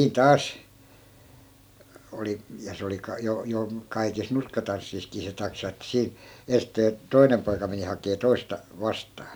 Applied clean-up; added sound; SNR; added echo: none; none; none; none.